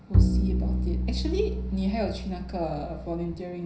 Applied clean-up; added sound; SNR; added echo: none; Bowed string instrument; -5 dB; reverberation time 0.5 s.